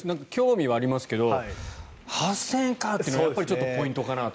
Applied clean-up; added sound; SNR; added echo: none; none; none; none.